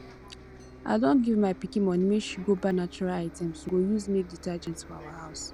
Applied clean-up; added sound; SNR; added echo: none; Bus; 18 dB; none.